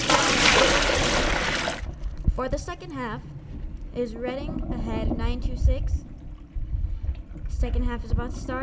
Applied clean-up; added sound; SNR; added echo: none; Sink (filling or washing); 0 dB; reverberation time 0.7 s.